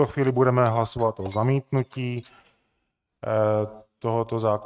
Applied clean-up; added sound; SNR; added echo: neural mask model RNNoise.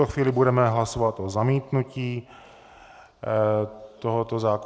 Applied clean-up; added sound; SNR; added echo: none; none; none; none.